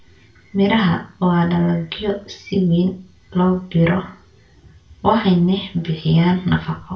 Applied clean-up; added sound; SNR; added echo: none; none; none; reverberation time 0.3 s.